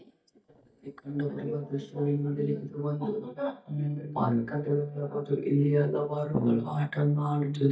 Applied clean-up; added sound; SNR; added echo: neural mask model DeepFilterNet 3.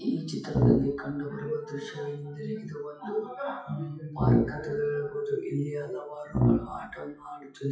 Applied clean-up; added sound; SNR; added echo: classical method WPE with log-MMSE.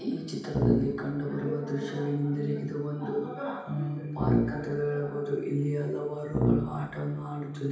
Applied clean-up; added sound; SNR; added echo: none; Brass instrument; -2 dB; reverberation time 0.8 s.